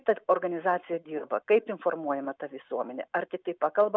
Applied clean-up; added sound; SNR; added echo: none; none; none; none.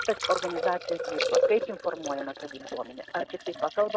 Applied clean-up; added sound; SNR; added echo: neural mask model RNNoise.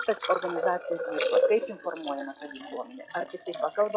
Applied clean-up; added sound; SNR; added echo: classical method log-MMSE.